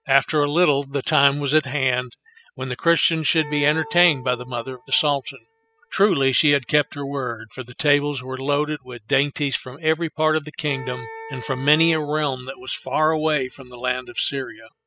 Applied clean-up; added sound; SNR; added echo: classical method spectral subtraction.